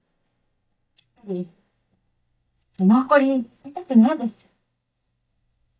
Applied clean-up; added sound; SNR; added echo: neural mask model DeepFilterNet 3.